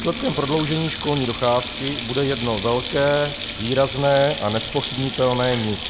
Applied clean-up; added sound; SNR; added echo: none; Sink (filling or washing); 4 dB; none.